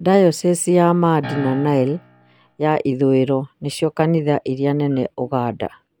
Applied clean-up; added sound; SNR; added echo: none; Piano; 15 dB; none.